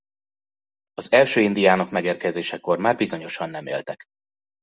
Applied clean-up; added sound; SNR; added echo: none; none; none; none.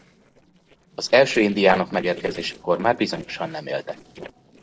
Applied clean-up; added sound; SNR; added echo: neural separator model SepFormer DNS4.